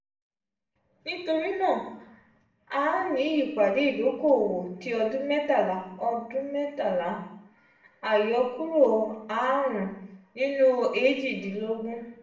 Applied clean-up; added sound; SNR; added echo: none; none; none; reverberation time 0.7 s.